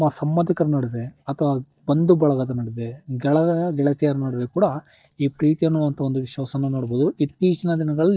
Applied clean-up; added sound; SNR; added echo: neural mask model DeepFilterNet 3.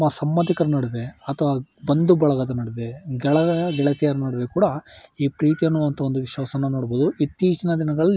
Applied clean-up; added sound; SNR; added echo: none; none; none; none.